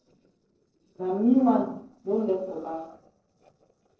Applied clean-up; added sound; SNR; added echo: neural separator model SepFormer DNS4.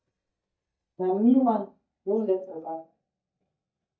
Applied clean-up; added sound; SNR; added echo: neural mask model DeepFilterNet 3.